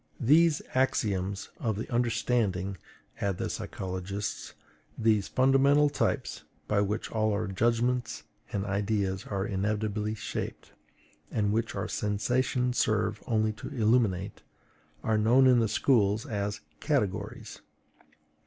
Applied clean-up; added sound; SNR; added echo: none; none; none; none.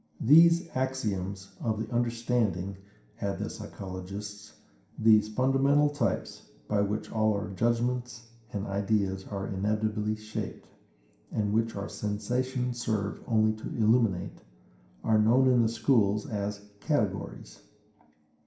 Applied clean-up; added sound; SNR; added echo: none; none; none; reverberation time 0.5 s.